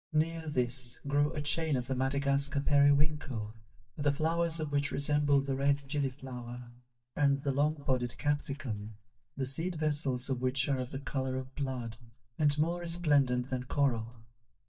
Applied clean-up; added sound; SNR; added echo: neural mask model DeepFilterNet 3.